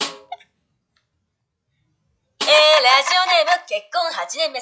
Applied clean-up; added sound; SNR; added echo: classical method log-MMSE.